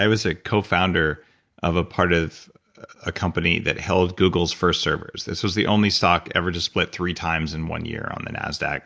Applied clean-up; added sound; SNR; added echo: none; none; none; none.